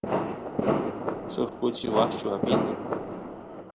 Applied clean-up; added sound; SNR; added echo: none; Fireworks; -3 dB; none.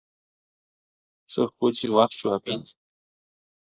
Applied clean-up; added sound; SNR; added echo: neural mask model Resemble Enhance denoiser.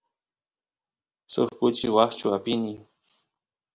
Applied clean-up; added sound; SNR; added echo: none; none; none; none.